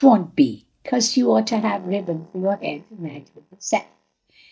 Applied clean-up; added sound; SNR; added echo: neural mask model DeepFilterNet 3.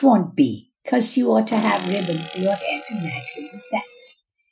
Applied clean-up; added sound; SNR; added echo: classical method Wiener filter.